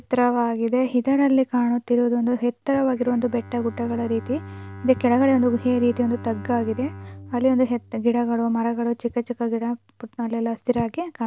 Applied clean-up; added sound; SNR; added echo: none; Bowed string instrument; 19 dB; none.